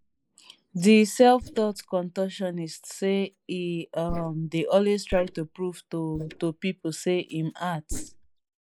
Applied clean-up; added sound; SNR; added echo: neural mask model Resemble Enhance denoiser.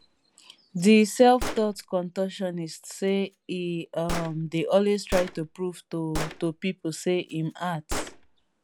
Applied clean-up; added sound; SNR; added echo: none; Gunshot, gunfire; 12 dB; none.